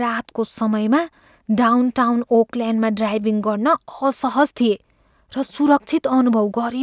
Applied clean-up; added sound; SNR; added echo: none; none; none; none.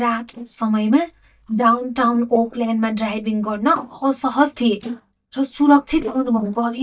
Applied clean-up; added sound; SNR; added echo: neural mask model DeepFilterNet 3.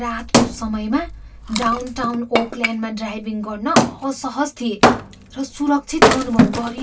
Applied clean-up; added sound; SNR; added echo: none; Wood; -3 dB; reverberation time 0.1 s.